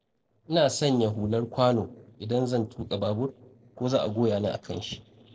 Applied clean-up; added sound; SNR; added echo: neural separator model SepFormer DNS4.